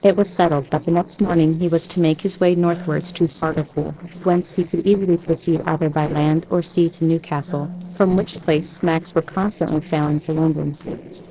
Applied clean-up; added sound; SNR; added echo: neural separator model SepFormer DNS4.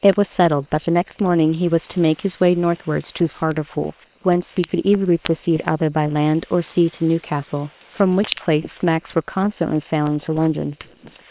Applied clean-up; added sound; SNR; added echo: neural separator model SepFormer WHAM!.